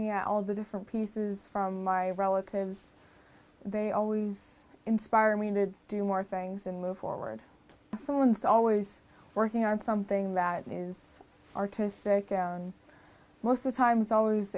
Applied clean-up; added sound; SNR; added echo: none; none; none; none.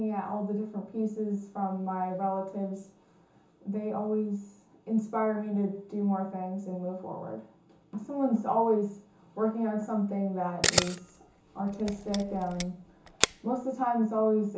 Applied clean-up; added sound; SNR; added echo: none; Camera; 2 dB; reverberation time 0.7 s.